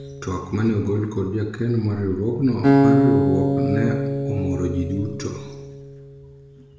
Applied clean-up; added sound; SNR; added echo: none; Acoustic guitar; -1 dB; reverberation time 1.0 s.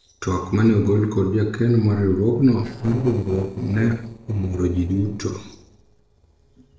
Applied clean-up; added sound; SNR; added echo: neural separator model SepFormer DNS4.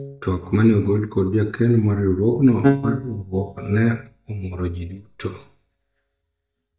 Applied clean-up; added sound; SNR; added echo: neural mask model DeepFilterNet 3.